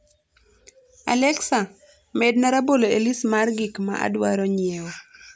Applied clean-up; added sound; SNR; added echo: none; none; none; none.